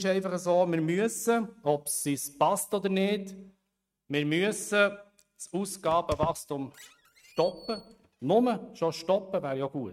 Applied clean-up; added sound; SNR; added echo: neural mask model RNNoise.